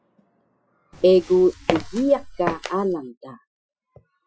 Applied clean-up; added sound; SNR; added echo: classical method Wiener filter.